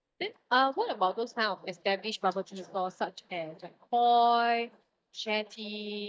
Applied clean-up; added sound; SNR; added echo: neural mask model DeepFilterNet 3.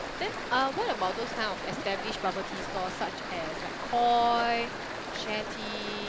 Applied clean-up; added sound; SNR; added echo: none; Stream; 5 dB; none.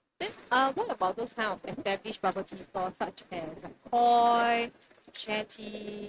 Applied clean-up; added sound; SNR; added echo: neural mask model RNNoise.